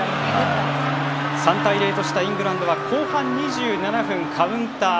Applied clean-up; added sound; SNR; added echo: none; Bowed string instrument + Wind instrument, woodwind instrument; 5 dB; none.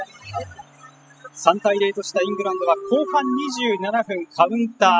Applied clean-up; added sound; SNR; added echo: classical method spectral subtraction.